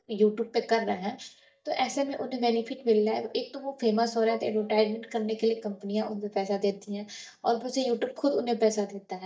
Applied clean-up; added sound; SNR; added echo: neural mask model DeepFilterNet 3.